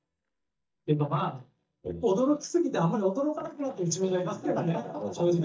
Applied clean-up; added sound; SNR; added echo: neural mask model DeepFilterNet 3.